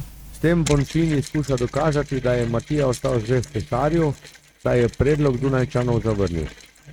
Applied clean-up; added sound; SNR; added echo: neural mask model RNNoise.